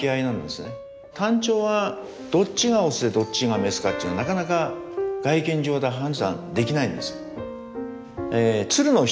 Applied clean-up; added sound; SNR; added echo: none; none; none; none.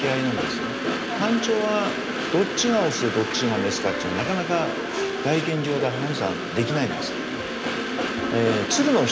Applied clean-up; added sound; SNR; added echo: none; Train; 3 dB; none.